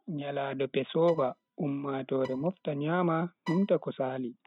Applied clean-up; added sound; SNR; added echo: neural mask model RNNoise.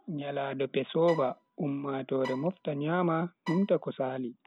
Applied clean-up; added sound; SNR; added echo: none; Bowed string instrument; 15 dB; none.